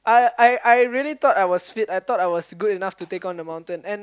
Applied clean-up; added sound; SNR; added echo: none; none; none; none.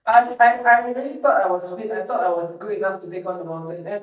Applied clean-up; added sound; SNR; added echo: neural mask model DeepFilterNet 3.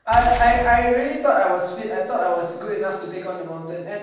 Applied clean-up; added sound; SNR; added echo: none; Boom; 12 dB; reverberation time 1.2 s.